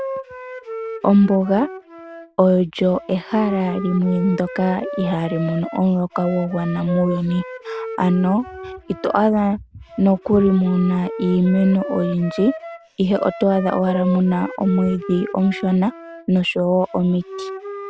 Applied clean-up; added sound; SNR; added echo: none; Wind instrument, woodwind instrument; 12 dB; none.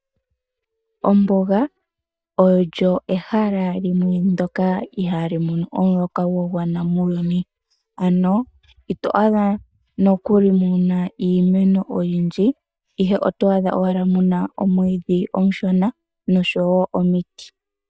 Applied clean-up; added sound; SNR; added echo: neural mask model DeepFilterNet 3.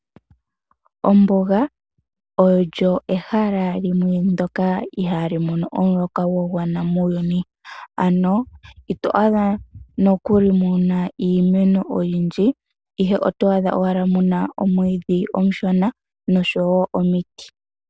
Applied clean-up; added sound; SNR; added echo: none; none; none; none.